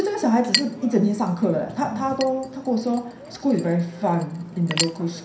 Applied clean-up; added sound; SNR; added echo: none; Chink, clink; 10 dB; reverberation time 0.5 s.